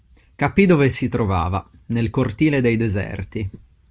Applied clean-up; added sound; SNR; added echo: none; none; none; none.